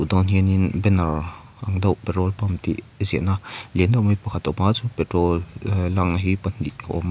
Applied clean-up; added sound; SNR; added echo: none; none; none; none.